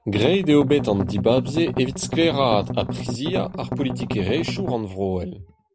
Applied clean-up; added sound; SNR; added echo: none; Strum; 6 dB; none.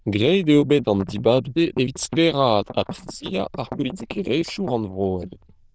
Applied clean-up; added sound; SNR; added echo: neural diffusion model UNIVERSE++.